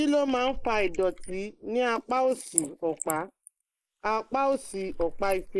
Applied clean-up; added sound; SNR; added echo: neural mask model Resemble Enhance denoiser.